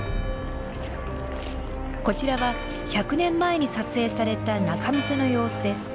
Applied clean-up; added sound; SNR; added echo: none; Church bell; 14 dB; none.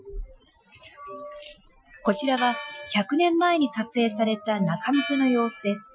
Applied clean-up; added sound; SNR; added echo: classical method Wiener filter.